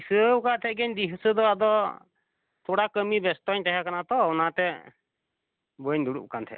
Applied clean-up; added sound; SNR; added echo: none; none; none; none.